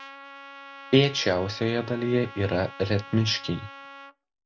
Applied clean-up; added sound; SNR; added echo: none; Trumpet; 17 dB; none.